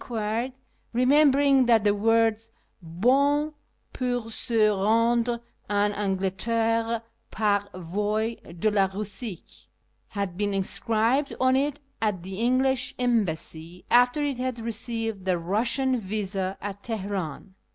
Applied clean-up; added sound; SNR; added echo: none; none; none; none.